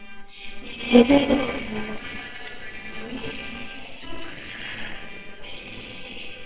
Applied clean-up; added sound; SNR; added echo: neural separator model SepFormer WHAMR!.